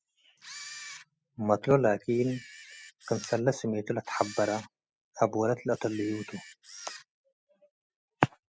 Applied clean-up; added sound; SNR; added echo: classical method spectral subtraction.